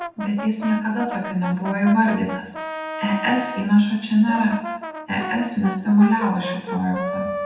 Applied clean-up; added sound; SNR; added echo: none; Brass instrument; 10 dB; reverberation time 0.8 s.